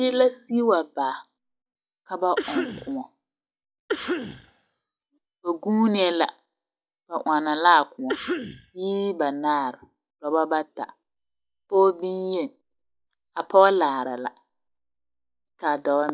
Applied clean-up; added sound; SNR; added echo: classical method log-MMSE.